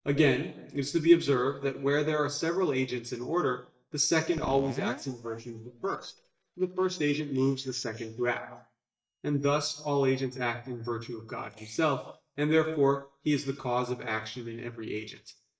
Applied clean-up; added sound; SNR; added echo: neural mask model DeepFilterNet 3.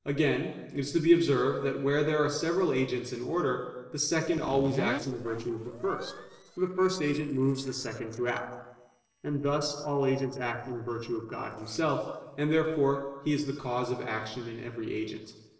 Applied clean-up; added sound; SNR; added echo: neural separator model SepFormer DNS4.